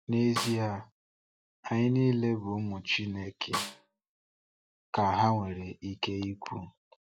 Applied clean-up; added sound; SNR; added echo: none; Snare drum; 6 dB; none.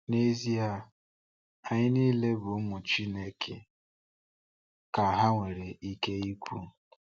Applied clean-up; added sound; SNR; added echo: none; none; none; none.